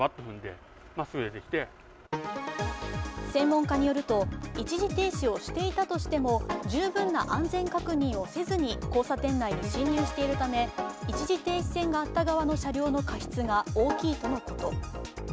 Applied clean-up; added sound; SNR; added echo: none; none; none; none.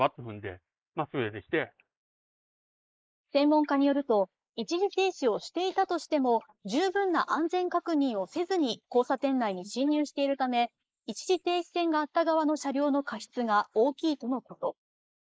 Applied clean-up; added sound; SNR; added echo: neural mask model Resemble Enhance denoiser.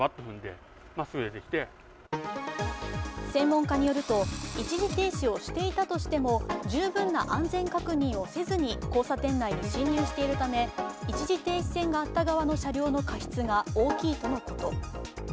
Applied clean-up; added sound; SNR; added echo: none; Engine / Drill; 15 dB; none.